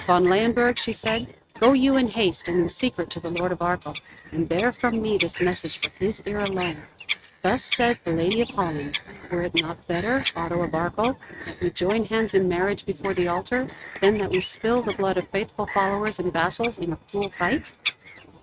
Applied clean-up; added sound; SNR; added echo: neural mask model RNNoise.